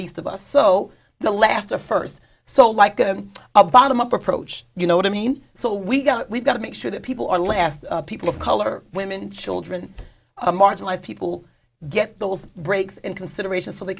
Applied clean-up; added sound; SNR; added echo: none; Knock; 18 dB; none.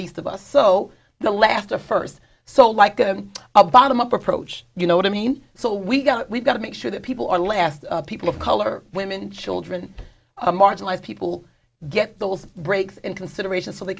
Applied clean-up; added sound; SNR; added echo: none; none; none; none.